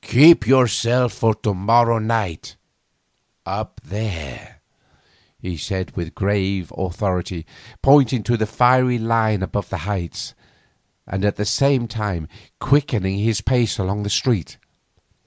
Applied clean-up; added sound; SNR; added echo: none; none; none; none.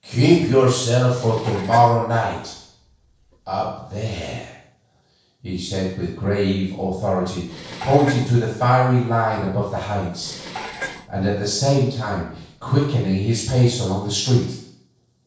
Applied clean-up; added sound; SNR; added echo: neural separator model SepFormer DNS4.